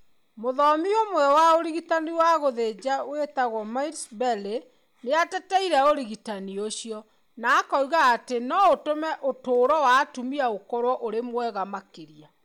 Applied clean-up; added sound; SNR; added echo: none; none; none; none.